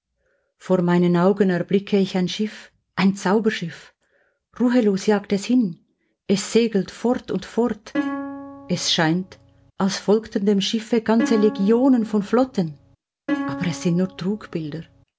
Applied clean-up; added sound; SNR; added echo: none; Plucked string instrument; 9 dB; none.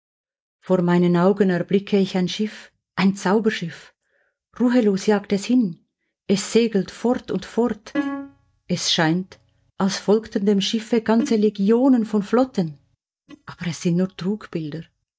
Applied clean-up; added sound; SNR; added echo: neural mask model DeepFilterNet 3.